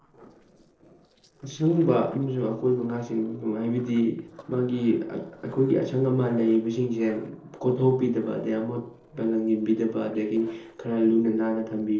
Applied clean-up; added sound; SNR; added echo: neural separator model SepFormer DNS4.